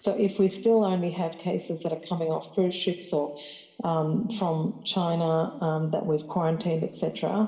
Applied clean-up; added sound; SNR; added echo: none; none; none; reverberation time 1.8 s.